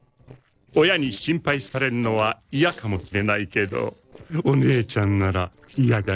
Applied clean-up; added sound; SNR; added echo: neural separator model SepFormer DNS4.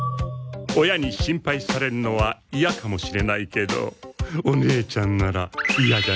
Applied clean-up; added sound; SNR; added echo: none; none; none; none.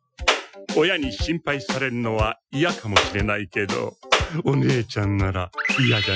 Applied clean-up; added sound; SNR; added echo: classical method Wiener filter.